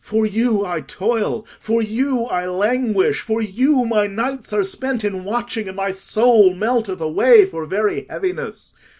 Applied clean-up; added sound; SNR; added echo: none; none; none; none.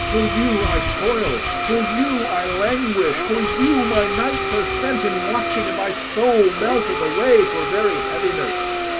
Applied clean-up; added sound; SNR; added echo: none; Domestic sounds, home sounds + Dog; 2 dB; none.